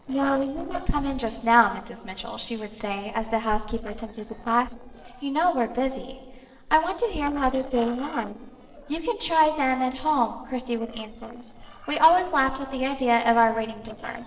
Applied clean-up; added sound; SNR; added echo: neural separator model SepFormer DNS4.